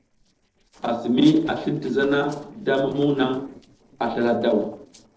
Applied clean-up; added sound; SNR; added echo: neural separator model SepFormer DNS4.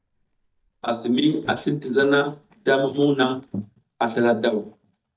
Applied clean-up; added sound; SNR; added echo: neural mask model DeepFilterNet 3.